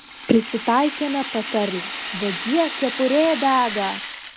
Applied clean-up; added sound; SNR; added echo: none; Rattle (instrument); 6 dB; none.